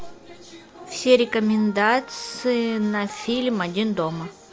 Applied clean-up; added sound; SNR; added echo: none; none; none; none.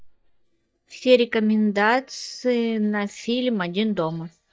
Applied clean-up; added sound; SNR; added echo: neural mask model DeepFilterNet 3.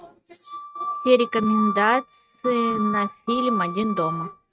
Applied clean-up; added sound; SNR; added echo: neural mask model RNNoise.